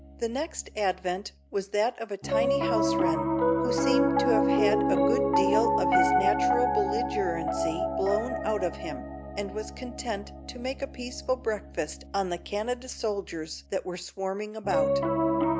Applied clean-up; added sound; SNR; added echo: none; Piano; -3 dB; none.